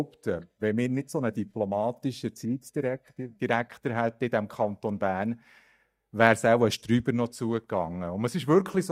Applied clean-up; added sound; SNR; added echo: neural mask model DeepFilterNet 3.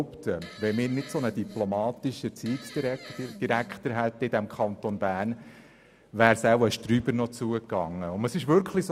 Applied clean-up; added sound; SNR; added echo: none; Fart; 17 dB; none.